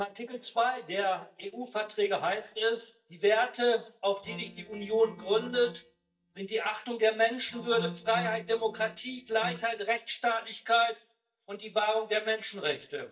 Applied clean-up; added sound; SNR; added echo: neural mask model DeepFilterNet 3.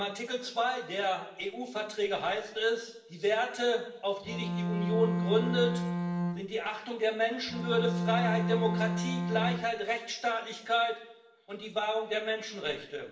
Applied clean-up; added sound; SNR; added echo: none; Bowed string instrument; -1 dB; reverberation time 0.7 s.